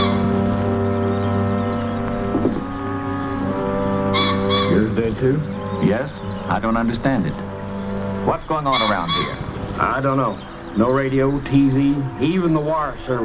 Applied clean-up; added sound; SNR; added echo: none; Bird; 6 dB; none.